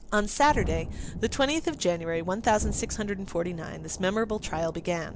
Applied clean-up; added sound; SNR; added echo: none; Thunderstorm; 8 dB; none.